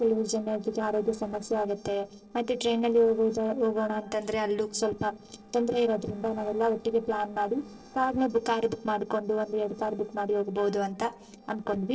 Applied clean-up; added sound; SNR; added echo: neural separator model SepFormer DNS4.